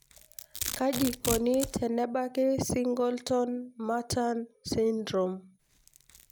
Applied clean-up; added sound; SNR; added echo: none; Domestic sounds, home sounds; 12 dB; none.